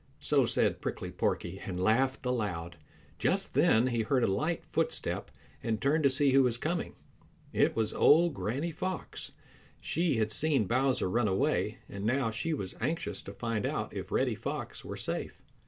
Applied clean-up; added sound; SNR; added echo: none; none; none; none.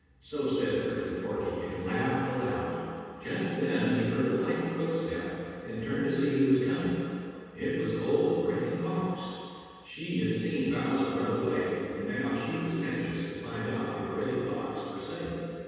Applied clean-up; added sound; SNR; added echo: none; none; none; reverberation time 2.1 s.